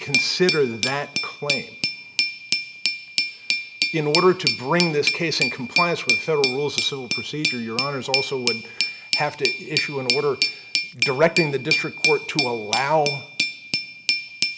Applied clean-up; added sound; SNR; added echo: none; Glass; 1 dB; none.